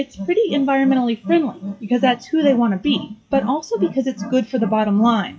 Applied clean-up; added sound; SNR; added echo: classical method WPE with log-MMSE.